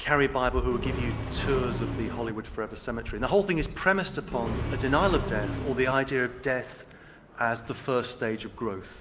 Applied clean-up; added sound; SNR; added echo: none; Accelerating, revving, vroom; 3 dB; none.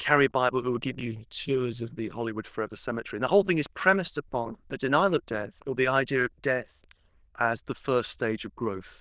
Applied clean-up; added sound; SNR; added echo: neural diffusion model UNIVERSE++.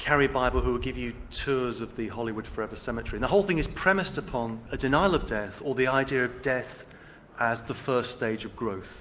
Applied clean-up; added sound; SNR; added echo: none; none; none; none.